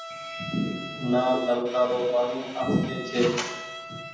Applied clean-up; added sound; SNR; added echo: none; Bowed string instrument; 12 dB; reverberation time 0.9 s.